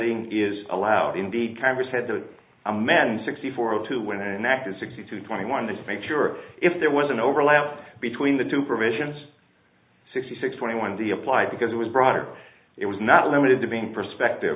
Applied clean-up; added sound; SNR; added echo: none; none; none; none.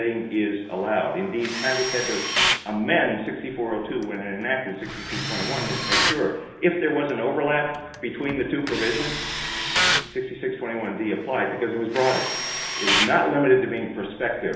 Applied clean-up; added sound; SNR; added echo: none; Tools; 4 dB; reverberation time 1.1 s.